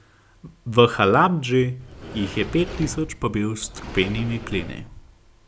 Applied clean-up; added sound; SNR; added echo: none; Sliding door; 12 dB; none.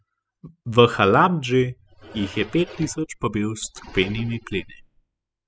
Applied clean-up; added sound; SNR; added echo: classical method spectral subtraction.